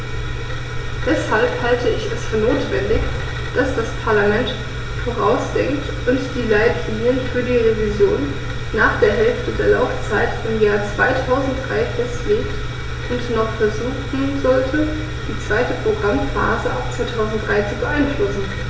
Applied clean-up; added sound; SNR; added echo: none; Knock; 18 dB; reverberation time 1.2 s.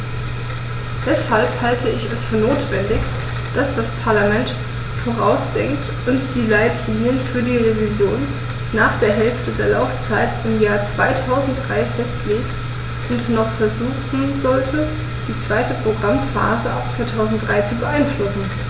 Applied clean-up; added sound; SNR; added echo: none; none; none; none.